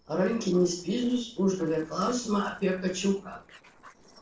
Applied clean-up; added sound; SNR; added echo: neural separator model SepFormer DNS4.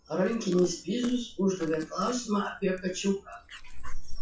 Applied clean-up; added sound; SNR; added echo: classical method WPE with log-MMSE.